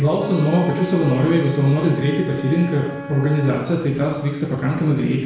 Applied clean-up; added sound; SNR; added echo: none; Wind instrument, woodwind instrument; 15 dB; reverberation time 0.9 s.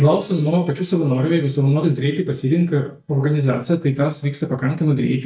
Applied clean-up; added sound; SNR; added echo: neural mask model DeepFilterNet 3.